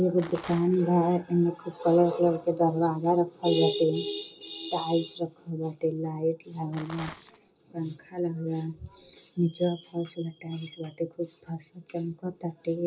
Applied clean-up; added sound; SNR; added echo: none; Rattle; 15 dB; reverberation time 0.2 s.